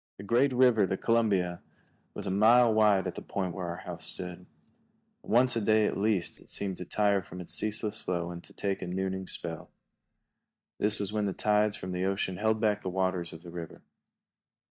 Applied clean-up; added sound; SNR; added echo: neural mask model DeepFilterNet 3.